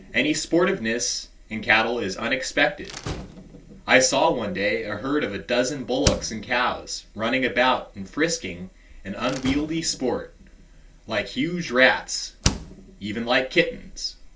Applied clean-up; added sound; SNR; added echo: none; Slam; 12 dB; reverberation time 0.2 s.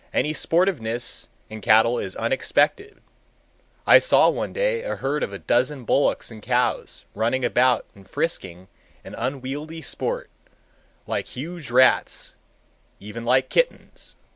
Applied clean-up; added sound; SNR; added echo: none; none; none; none.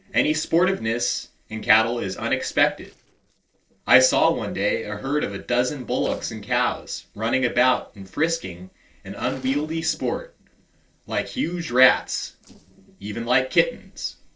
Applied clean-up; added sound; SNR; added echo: neural separator model SepFormer DNS4.